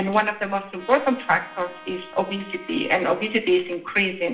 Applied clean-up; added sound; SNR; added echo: none; Trumpet; 20 dB; reverberation time 1.6 s.